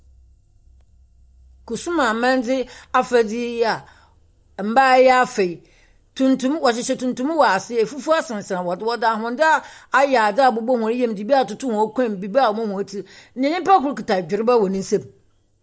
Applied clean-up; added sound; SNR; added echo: none; none; none; none.